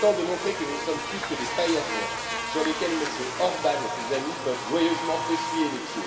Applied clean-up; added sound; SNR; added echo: none; Buzz; 4 dB; reverberation time 2.3 s.